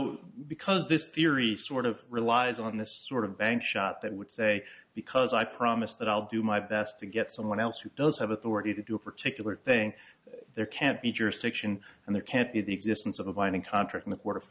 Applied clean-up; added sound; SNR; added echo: none; none; none; none.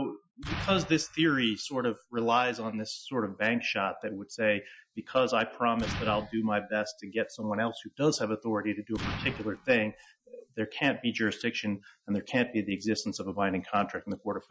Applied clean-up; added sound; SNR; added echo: classical method Wiener filter.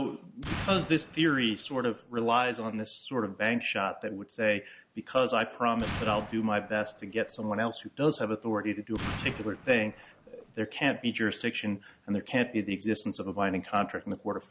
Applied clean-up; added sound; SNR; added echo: none; Explosion; 10 dB; none.